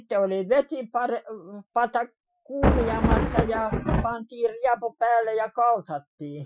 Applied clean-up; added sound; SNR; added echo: classical method Wiener filter.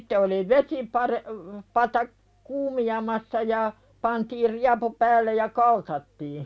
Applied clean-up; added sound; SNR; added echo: none; none; none; none.